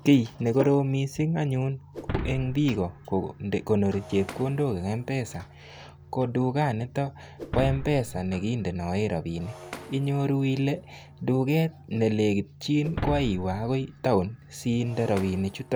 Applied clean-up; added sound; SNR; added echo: none; Shatter; 14 dB; none.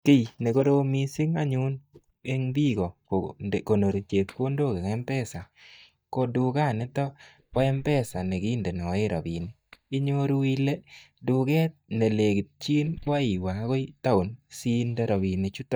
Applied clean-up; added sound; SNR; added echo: neural mask model DeepFilterNet 3.